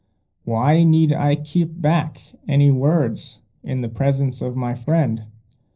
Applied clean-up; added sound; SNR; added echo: neural separator model SepFormer DNS4.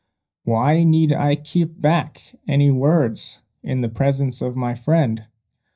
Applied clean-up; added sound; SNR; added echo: neural mask model DeepFilterNet 3.